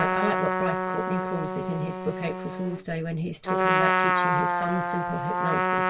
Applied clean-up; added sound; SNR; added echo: none; Trumpet; -5 dB; reverberation time 0.1 s.